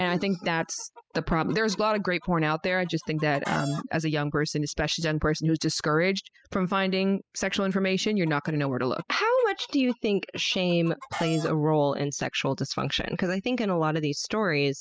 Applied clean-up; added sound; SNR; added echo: classical method spectral subtraction.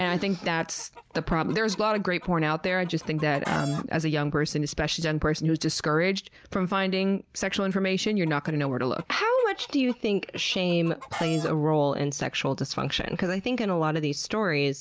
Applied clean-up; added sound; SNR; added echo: none; Chicken, rooster; 16 dB; none.